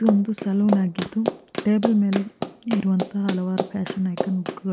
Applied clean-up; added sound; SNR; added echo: none; Run; 7 dB; none.